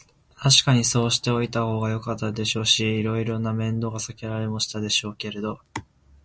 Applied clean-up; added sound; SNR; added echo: none; none; none; none.